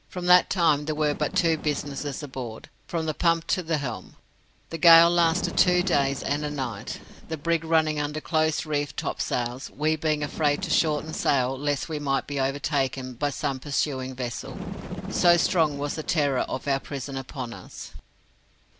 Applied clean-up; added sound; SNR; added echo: none; Bird; 15 dB; none.